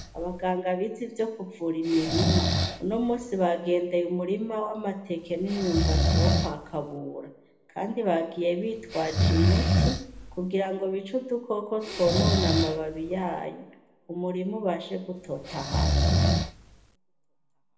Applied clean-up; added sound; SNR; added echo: none; Breathing; -1 dB; reverberation time 0.9 s.